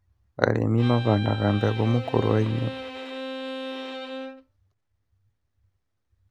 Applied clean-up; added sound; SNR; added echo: none; Bowed string instrument; 9 dB; none.